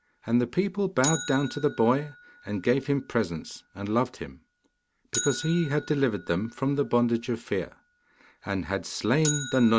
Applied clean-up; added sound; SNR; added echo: none; Bell; 13 dB; none.